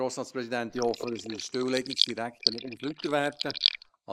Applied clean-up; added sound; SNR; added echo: neural mask model Resemble Enhance denoiser.